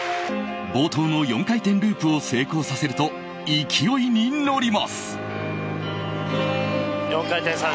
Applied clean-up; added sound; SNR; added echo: none; none; none; none.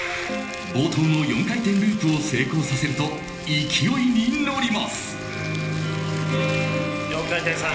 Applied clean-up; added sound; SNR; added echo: none; Crumpling, crinkling; 17 dB; reverberation time 1.0 s.